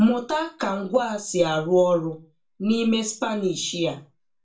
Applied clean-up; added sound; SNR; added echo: none; none; none; reverberation time 0.3 s.